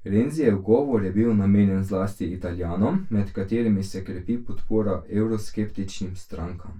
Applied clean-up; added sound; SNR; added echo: none; none; none; reverberation time 0.2 s.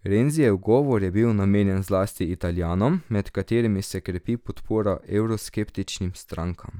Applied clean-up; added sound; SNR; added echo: none; none; none; none.